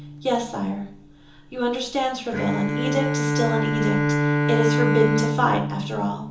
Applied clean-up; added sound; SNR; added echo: none; Bowed string instrument; -1 dB; reverberation time 1.2 s.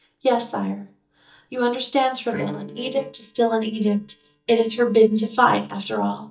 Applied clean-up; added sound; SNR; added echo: neural mask model DeepFilterNet 3.